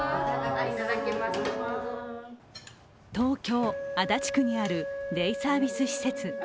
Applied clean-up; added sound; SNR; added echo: none; Wind instrument, woodwind instrument; 6 dB; none.